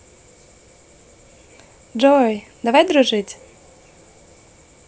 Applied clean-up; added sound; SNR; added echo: none; none; none; none.